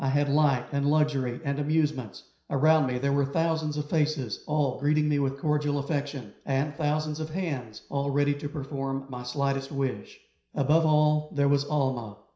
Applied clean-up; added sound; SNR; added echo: none; none; none; reverberation time 0.5 s.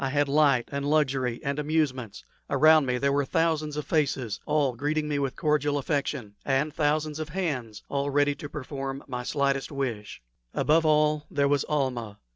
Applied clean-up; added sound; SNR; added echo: none; none; none; none.